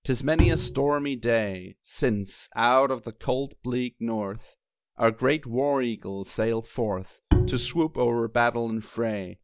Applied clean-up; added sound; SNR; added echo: none; Bowed string instrument; 0 dB; none.